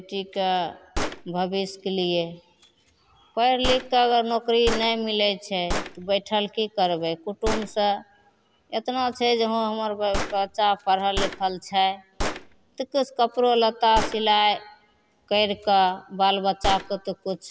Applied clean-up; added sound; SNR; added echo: none; Gunshot, gunfire; 10 dB; none.